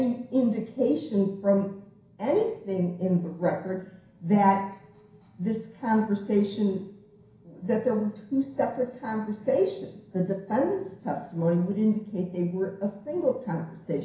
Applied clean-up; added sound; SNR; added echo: none; none; none; reverberation time 0.5 s.